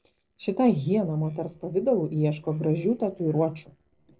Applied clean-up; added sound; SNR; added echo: neural separator model SepFormer DNS4.